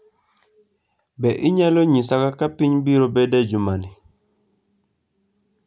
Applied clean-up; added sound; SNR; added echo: none; none; none; none.